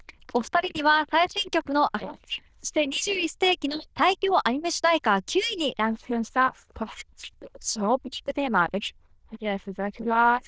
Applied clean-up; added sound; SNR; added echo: neural diffusion model UNIVERSE++.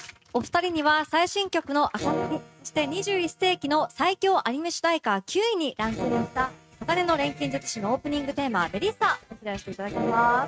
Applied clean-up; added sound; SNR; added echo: neural mask model RNNoise.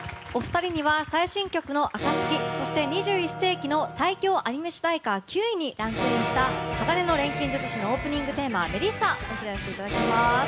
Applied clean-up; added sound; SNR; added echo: none; Electric guitar / Acoustic guitar; 6 dB; none.